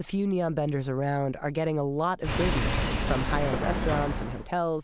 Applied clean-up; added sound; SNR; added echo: none; Engine / Car; -1 dB; none.